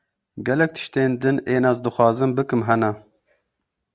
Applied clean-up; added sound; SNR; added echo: none; none; none; none.